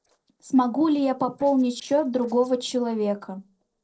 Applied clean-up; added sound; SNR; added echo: neural separator model SepFormer DNS4.